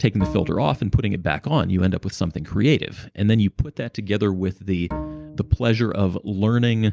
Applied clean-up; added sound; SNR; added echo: none; Bowed string instrument; 14 dB; none.